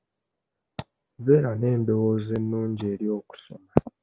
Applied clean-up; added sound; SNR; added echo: none; none; none; none.